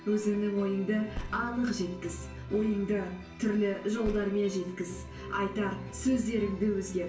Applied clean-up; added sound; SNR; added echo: none; Car; 13 dB; reverberation time 0.3 s.